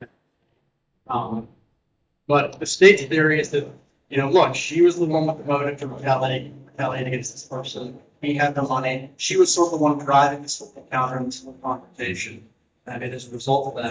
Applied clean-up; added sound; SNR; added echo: neural mask model DeepFilterNet 3.